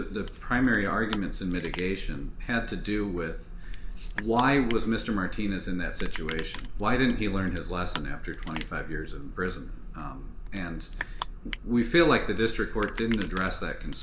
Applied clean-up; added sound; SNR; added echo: none; Crushing; 13 dB; reverberation time 0.3 s.